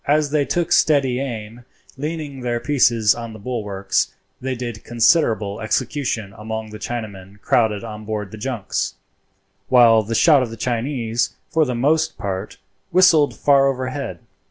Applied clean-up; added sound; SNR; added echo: none; none; none; none.